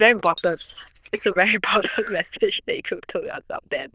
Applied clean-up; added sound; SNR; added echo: neural diffusion model UNIVERSE++.